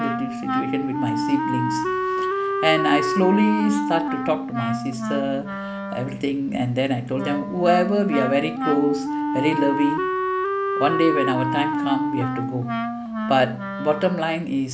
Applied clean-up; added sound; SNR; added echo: none; Wind instrument, woodwind instrument; 2 dB; none.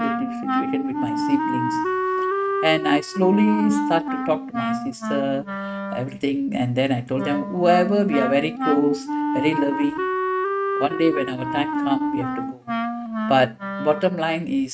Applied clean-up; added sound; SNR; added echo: neural mask model RNNoise.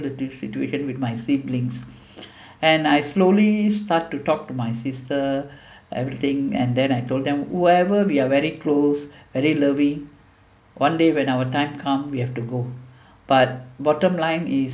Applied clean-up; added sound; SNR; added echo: none; none; none; none.